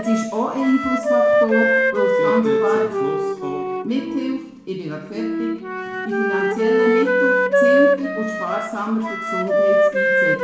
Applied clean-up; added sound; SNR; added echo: none; Wind instrument, woodwind instrument; -5 dB; reverberation time 0.6 s.